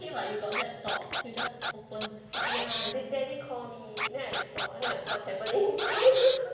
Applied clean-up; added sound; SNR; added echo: none; Scratching (performance technique); 3 dB; reverberation time 1.2 s.